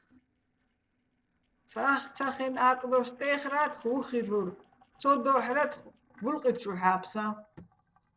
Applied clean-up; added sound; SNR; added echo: neural separator model SepFormer DNS4.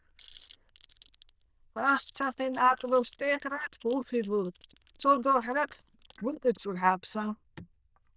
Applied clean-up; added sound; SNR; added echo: neural diffusion model UNIVERSE++.